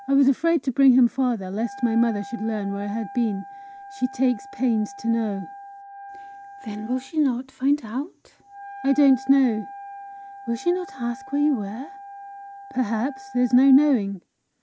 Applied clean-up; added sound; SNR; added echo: none; Wind instrument, woodwind instrument; 17 dB; none.